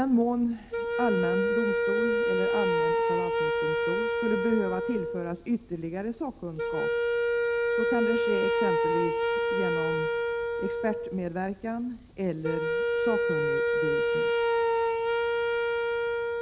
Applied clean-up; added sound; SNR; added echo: none; Wind instrument, woodwind instrument; -5 dB; none.